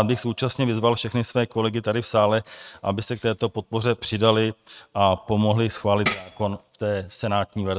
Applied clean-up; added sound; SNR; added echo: neural mask model RNNoise.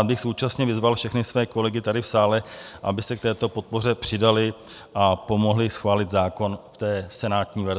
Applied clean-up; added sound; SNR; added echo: none; none; none; none.